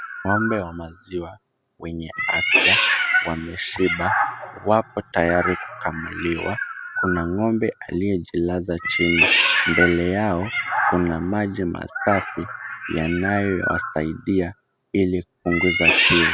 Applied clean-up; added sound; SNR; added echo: none; Meow; 0 dB; none.